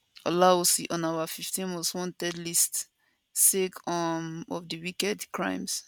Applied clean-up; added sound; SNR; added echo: none; none; none; none.